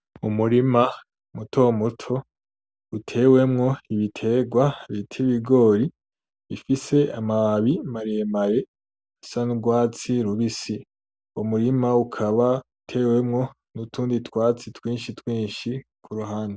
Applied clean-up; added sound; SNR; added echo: none; none; none; none.